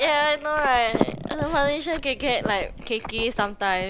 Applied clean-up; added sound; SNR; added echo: none; Chewing, mastication; 13 dB; none.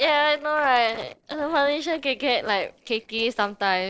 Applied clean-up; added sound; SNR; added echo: neural separator model SepFormer DNS4.